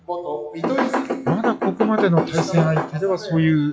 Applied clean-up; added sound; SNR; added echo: classical method log-MMSE.